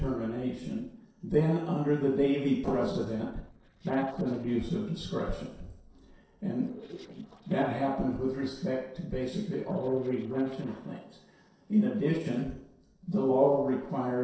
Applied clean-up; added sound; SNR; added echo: neural separator model SepFormer DNS4.